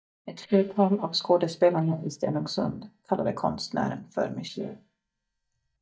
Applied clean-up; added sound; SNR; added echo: neural mask model DeepFilterNet 3.